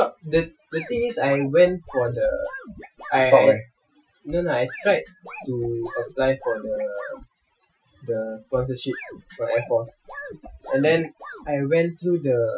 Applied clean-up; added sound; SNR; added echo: classical method Wiener filter.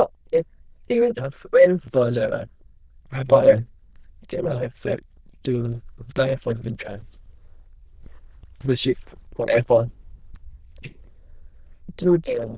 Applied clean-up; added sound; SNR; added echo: neural diffusion model UNIVERSE++.